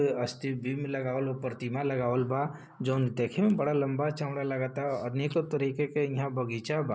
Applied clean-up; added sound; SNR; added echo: none; none; none; none.